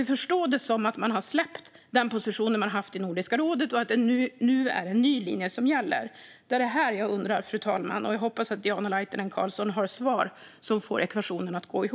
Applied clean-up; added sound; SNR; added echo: none; none; none; none.